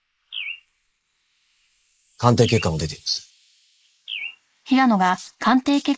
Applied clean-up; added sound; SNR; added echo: neural mask model Resemble Enhance denoiser.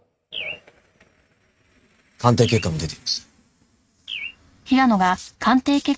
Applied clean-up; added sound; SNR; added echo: neural mask model RNNoise.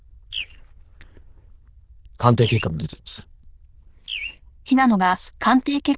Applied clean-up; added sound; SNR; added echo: neural diffusion model UNIVERSE++.